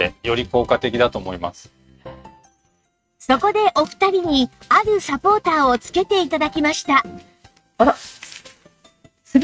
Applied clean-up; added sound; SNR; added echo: neural mask model RNNoise.